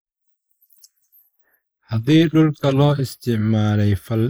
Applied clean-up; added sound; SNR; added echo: neural mask model Resemble Enhance denoiser.